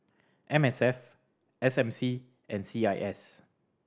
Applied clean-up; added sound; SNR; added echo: none; none; none; none.